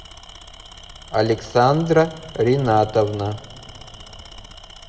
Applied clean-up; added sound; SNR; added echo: none; Tools; 19 dB; reverberation time 1.7 s.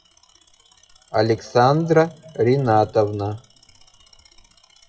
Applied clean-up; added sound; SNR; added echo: classical method WPE with log-MMSE.